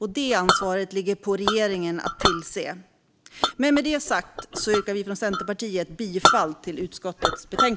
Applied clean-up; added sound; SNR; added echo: none; Chink, clink; 2 dB; none.